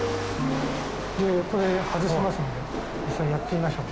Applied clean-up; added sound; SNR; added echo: none; Rattle / Chatter / Hiss / Engine / Mechanisms; 4 dB; none.